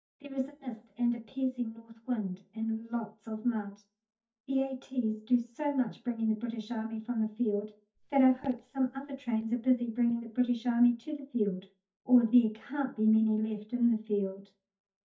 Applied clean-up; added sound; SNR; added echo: neural mask model DeepFilterNet 3.